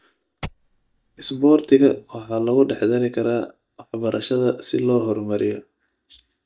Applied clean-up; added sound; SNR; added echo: neural mask model DeepFilterNet 3.